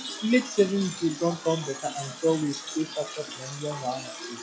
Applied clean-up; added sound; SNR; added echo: classical method log-MMSE.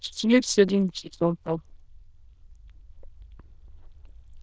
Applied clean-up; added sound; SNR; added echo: neural diffusion model UNIVERSE++.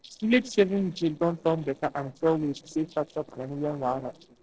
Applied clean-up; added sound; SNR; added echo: neural separator model SepFormer DNS4.